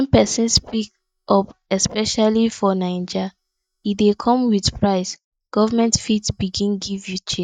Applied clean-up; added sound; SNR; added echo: neural mask model DeepFilterNet 3.